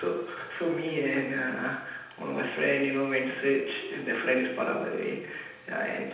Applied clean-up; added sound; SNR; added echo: none; none; none; reverberation time 0.9 s.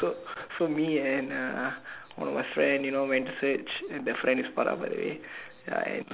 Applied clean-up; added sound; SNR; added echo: none; none; none; none.